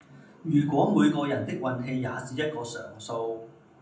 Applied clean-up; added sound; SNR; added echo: none; none; none; reverberation time 0.6 s.